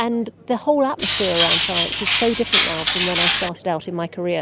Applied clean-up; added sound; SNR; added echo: none; Cutlery, silverware; -2 dB; none.